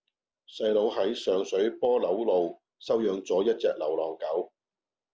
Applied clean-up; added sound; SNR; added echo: none; none; none; none.